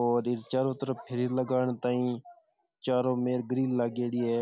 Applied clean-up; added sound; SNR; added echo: none; none; none; none.